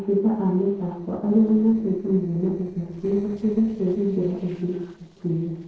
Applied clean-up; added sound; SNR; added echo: neural separator model SepFormer DNS4.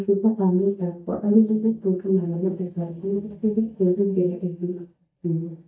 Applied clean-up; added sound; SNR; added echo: neural mask model DeepFilterNet 3.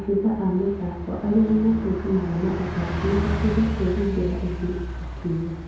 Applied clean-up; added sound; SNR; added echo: none; Bus; 6 dB; reverberation time 0.9 s.